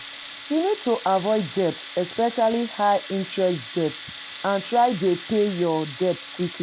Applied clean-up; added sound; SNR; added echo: none; Tools; 11 dB; none.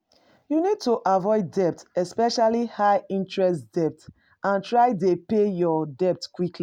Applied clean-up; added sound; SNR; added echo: none; none; none; none.